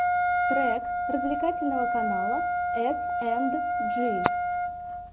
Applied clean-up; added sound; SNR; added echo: none; Wind instrument, woodwind instrument; -4 dB; none.